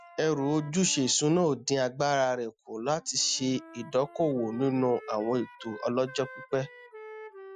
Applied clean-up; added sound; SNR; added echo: classical method Wiener filter.